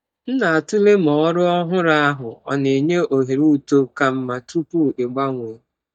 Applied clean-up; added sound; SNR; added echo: neural mask model DeepFilterNet 3.